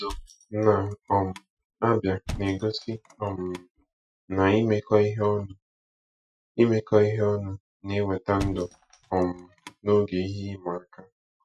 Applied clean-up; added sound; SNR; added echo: classical method Wiener filter.